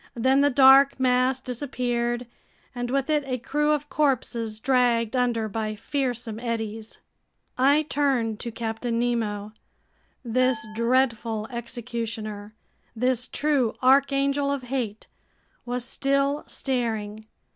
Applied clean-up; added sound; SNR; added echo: none; Glass; 15 dB; none.